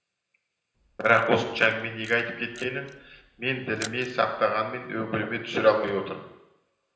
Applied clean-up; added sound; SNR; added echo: none; Camera; 20 dB; reverberation time 0.9 s.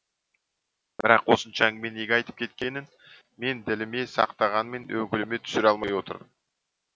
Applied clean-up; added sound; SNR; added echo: none; none; none; none.